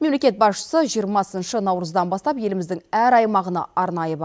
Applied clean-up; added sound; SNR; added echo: none; none; none; none.